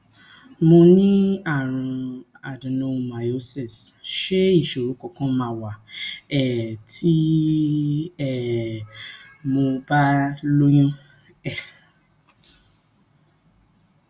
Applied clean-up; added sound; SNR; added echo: none; none; none; none.